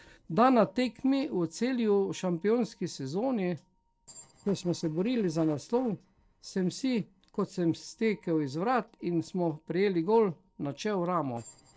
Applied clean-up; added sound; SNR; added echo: neural separator model SepFormer DNS4.